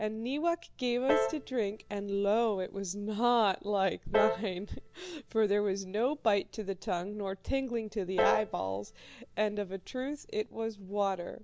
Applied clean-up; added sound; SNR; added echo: none; Piano; 6 dB; none.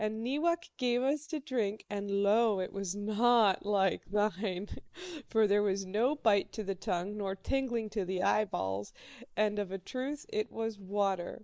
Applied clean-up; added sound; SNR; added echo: neural mask model Resemble Enhance denoiser.